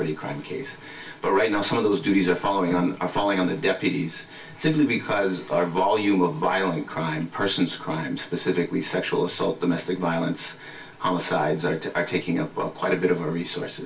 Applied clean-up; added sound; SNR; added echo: none; none; none; reverberation time 0.2 s.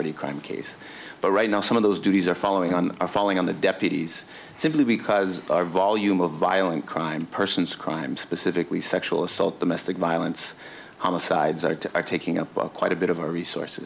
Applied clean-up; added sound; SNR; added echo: none; none; none; none.